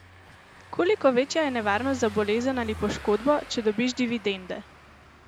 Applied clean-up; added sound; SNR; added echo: none; Car passing by / Engine; 17 dB; none.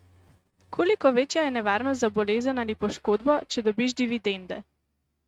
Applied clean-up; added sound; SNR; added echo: neural mask model RNNoise.